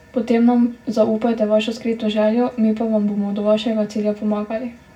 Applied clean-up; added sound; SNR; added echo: none; none; none; reverberation time 0.4 s.